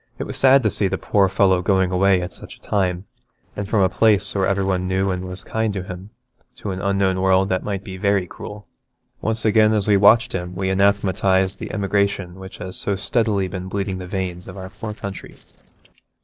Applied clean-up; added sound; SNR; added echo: neural separator model SepFormer DNS4.